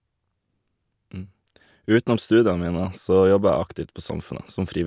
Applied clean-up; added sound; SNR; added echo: none; none; none; none.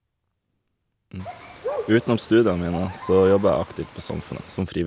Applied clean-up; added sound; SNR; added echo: none; Bird; 13 dB; none.